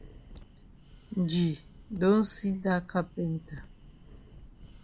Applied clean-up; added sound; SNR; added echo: none; Breathing + Wind; 18 dB; none.